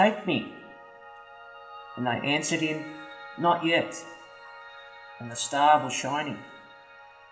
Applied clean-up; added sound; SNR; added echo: none; Piano; 17 dB; reverberation time 0.8 s.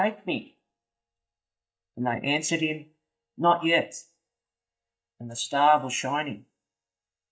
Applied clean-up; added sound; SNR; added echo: neural mask model DeepFilterNet 3.